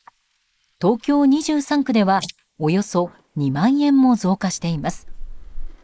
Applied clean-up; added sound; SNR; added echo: neural mask model Resemble Enhance denoiser.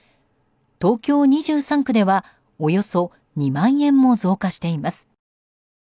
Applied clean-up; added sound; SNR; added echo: none; none; none; none.